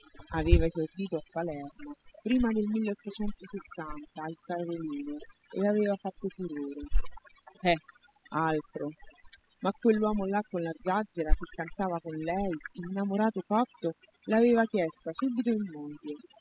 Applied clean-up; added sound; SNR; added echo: classical method spectral subtraction.